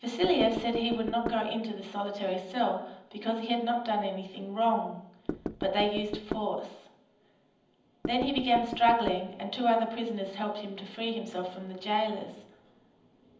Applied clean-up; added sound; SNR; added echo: none; Knock / Wood; 7 dB; reverberation time 0.8 s.